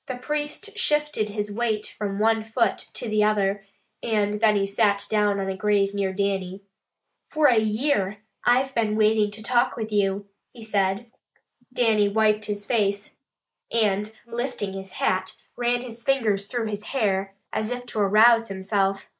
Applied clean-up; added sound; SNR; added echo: neural mask model Resemble Enhance denoiser.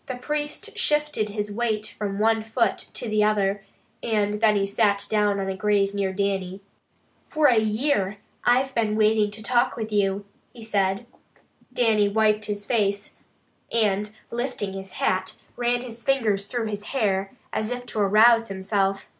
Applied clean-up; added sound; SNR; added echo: none; none; none; none.